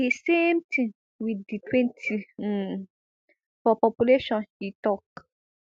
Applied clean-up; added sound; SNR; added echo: none; none; none; none.